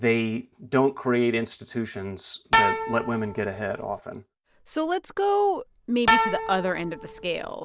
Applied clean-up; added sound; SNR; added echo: none; Bowed string instrument; -2 dB; none.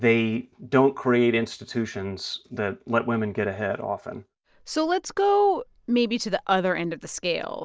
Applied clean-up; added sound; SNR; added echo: none; none; none; none.